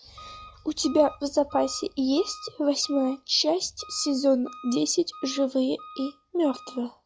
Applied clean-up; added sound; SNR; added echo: classical method log-MMSE.